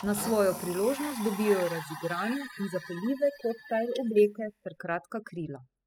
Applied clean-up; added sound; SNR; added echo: classical method spectral subtraction.